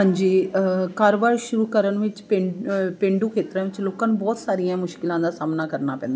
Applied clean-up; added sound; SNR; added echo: none; none; none; none.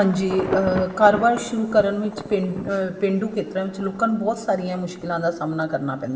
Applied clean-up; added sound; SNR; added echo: none; Thunder / Traffic noise, roadway noise / Rain / Insect; 13 dB; reverberation time 2.6 s.